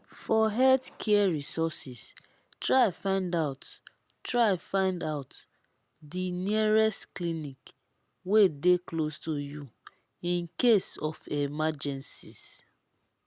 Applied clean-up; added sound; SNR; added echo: none; none; none; none.